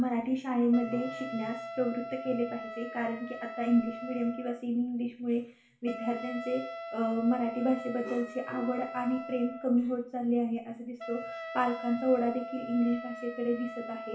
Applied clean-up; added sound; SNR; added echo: none; Wind instrument, woodwind instrument; 11 dB; reverberation time 0.4 s.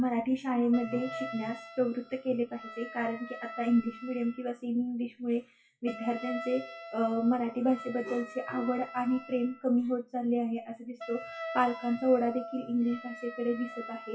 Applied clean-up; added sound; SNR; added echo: classical method WPE with log-MMSE.